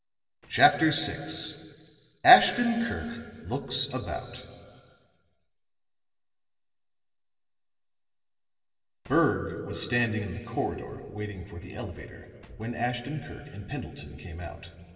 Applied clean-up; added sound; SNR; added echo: neural separator model SepFormer DNS4.